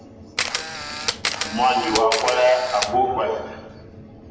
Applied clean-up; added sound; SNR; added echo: none; Camera; 4 dB; reverberation time 1.1 s.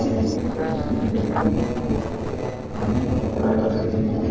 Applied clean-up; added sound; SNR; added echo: neural separator model SepFormer DNS4.